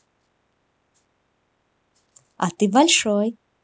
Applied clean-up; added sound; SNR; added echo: none; none; none; none.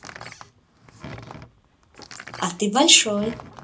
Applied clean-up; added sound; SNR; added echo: none; Door; 17 dB; reverberation time 0.2 s.